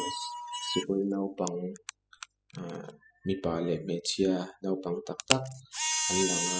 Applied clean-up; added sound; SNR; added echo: classical method spectral subtraction.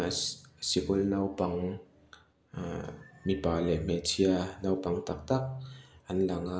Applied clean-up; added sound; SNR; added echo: none; none; none; none.